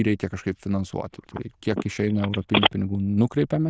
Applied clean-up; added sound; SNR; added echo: neural diffusion model UNIVERSE++.